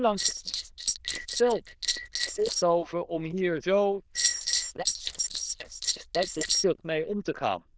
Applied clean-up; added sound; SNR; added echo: neural diffusion model UNIVERSE++.